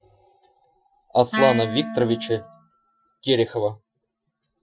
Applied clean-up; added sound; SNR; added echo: classical method Wiener filter.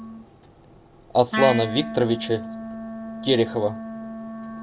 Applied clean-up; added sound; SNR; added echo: none; Wind instrument, woodwind instrument; 7 dB; none.